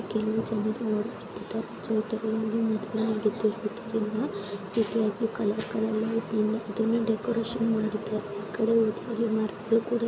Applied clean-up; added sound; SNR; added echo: none; none; none; none.